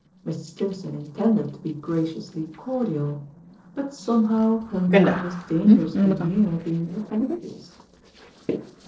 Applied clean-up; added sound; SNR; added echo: neural separator model SepFormer DNS4.